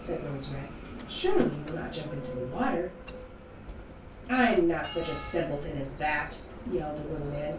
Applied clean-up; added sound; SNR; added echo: none; Bell; 10 dB; reverberation time 0.2 s.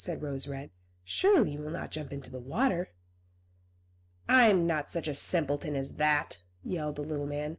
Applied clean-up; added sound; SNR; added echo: none; none; none; none.